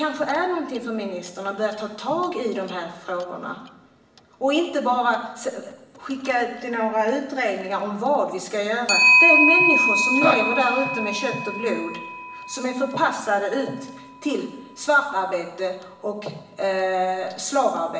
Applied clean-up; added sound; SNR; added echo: none; Clock; 2 dB; reverberation time 0.8 s.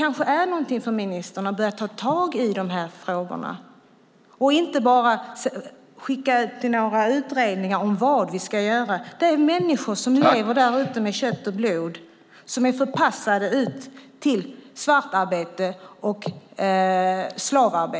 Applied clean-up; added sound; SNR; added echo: none; none; none; none.